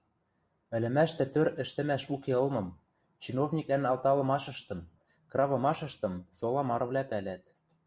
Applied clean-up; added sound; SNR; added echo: none; none; none; none.